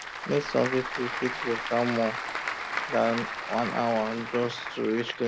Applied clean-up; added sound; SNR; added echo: none; Applause / Crowd; 5 dB; none.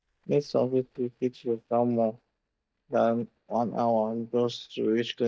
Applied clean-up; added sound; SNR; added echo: neural mask model DeepFilterNet 3.